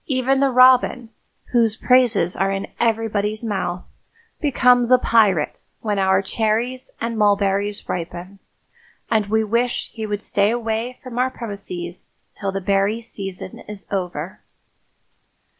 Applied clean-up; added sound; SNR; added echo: none; none; none; none.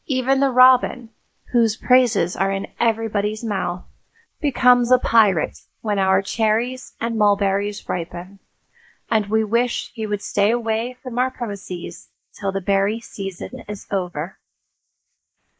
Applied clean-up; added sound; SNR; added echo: neural mask model Resemble Enhance denoiser.